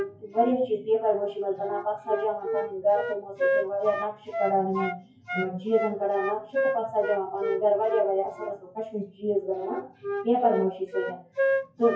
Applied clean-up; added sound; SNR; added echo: classical method WPE with log-MMSE.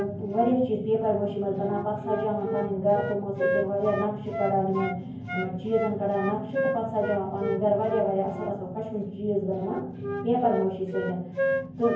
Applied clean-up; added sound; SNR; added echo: none; Wind instrument, woodwind instrument; 7 dB; reverberation time 0.9 s.